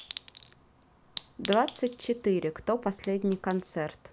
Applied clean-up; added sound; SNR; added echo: none; Chink, clink; 2 dB; none.